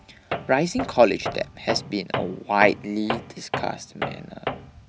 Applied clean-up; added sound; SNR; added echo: none; Tools; 8 dB; none.